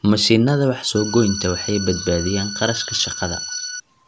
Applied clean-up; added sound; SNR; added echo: none; Organ; 9 dB; none.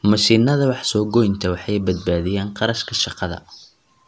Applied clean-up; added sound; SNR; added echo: none; none; none; none.